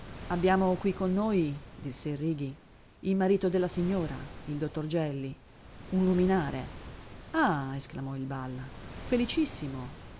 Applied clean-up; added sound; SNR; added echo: none; Waves, surf; 14 dB; none.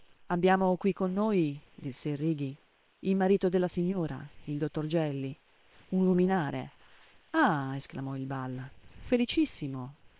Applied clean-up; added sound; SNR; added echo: neural separator model SepFormer WHAM!.